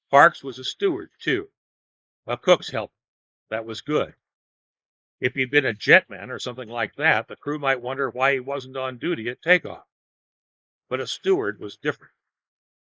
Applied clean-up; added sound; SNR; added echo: neural mask model Resemble Enhance denoiser.